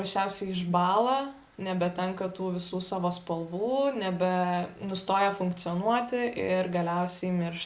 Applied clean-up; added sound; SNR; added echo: none; none; none; none.